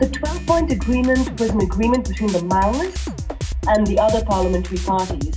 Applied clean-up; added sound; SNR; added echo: none; Drum kit; 6 dB; reverberation time 0.4 s.